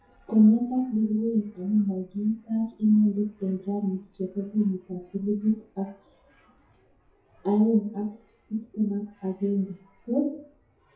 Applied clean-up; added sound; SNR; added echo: classical method WPE with log-MMSE.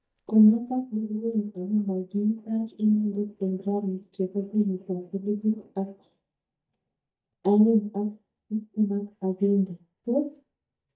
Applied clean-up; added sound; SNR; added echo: neural mask model DeepFilterNet 3.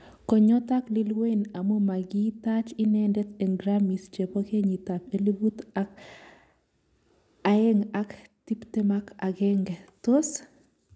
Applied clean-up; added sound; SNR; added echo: none; none; none; none.